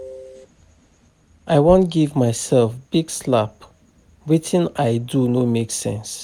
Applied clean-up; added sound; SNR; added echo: none; none; none; none.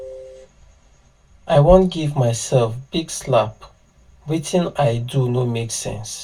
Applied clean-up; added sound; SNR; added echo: none; none; none; reverberation time 0.1 s.